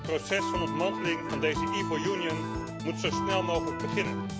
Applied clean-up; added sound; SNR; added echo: none; Electric guitar + Organ; 0 dB; none.